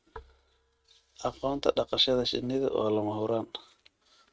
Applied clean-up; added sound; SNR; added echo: neural mask model RNNoise.